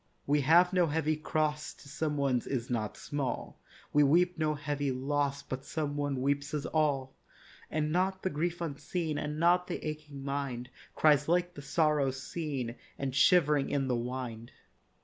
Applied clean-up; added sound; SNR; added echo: none; none; none; none.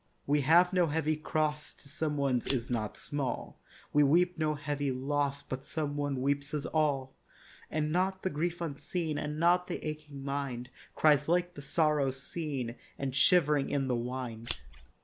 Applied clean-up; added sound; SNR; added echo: none; Scissors; 1 dB; none.